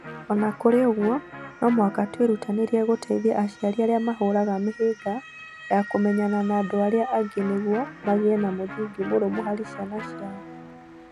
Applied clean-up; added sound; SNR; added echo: none; Motor vehicle (road) / Siren + Electric guitar; 16 dB; none.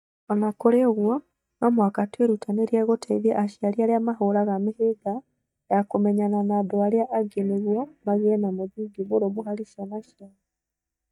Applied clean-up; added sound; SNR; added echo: neural mask model DeepFilterNet 3.